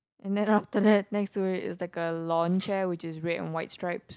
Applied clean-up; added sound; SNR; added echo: neural mask model DeepFilterNet 3.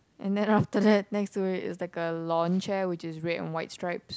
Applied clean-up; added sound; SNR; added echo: none; none; none; none.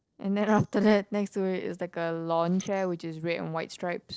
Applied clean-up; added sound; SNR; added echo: neural separator model SepFormer DNS4.